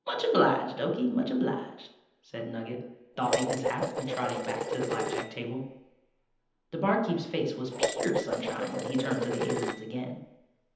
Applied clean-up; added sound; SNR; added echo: none; Dishes, pots, and pans; 2 dB; reverberation time 0.9 s.